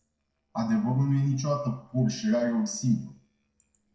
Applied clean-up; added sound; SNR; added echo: neural separator model SepFormer DNS4.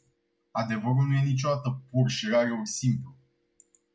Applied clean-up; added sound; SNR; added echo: none; none; none; none.